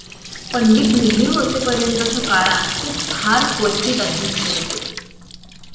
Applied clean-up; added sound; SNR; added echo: none; Sink (filling or washing) / Water tap, faucet; 5 dB; reverberation time 1.2 s.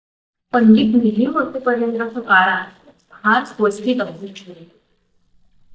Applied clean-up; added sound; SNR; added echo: neural mask model DeepFilterNet 3.